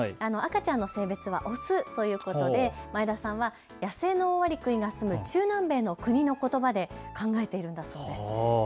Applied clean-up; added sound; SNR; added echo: none; none; none; none.